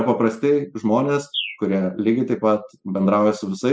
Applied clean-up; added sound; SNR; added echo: classical method spectral subtraction.